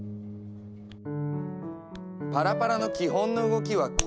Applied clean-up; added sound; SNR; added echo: none; Hands; 12 dB; none.